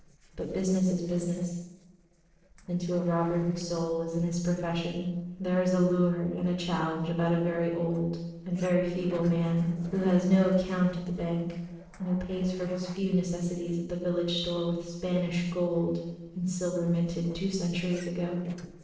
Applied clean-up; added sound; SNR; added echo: neural separator model SepFormer DNS4.